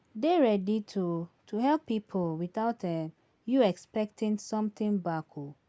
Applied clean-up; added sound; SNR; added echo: none; none; none; none.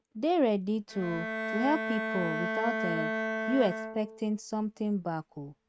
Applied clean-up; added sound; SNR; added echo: neural mask model RNNoise.